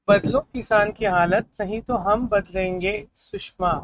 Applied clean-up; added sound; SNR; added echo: neural mask model RNNoise.